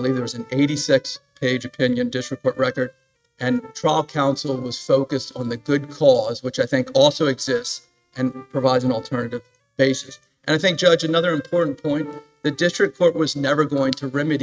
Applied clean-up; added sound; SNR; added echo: neural mask model RNNoise.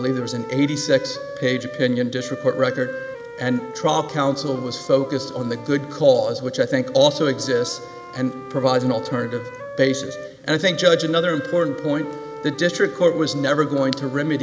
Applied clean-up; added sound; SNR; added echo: none; Wind instrument, woodwind instrument; 14 dB; none.